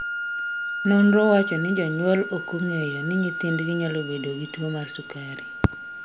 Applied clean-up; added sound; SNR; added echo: none; Wind instrument, woodwind instrument; 7 dB; none.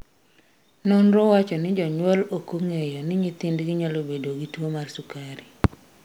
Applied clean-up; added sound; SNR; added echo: none; none; none; none.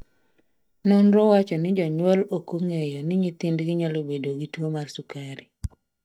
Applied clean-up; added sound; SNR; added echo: neural mask model DeepFilterNet 3.